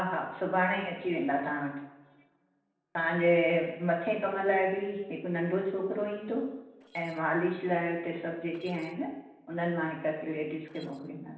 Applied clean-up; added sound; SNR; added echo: neural separator model SepFormer DNS4.